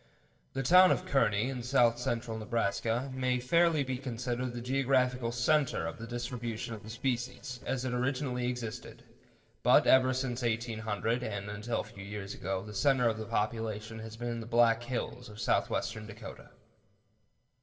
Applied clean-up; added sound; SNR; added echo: neural separator model SepFormer DNS4.